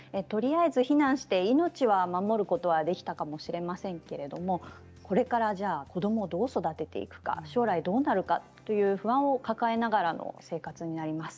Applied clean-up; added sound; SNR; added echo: none; none; none; none.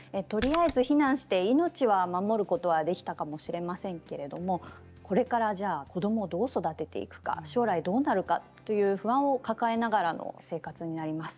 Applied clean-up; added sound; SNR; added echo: none; Splash, splatter; 8 dB; none.